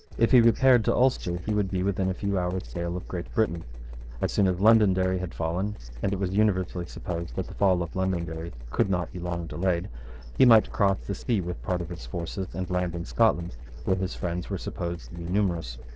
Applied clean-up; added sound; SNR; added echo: neural separator model SepFormer DNS4.